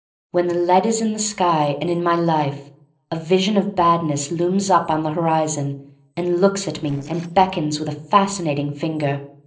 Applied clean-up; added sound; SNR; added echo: neural separator model SepFormer DNS4.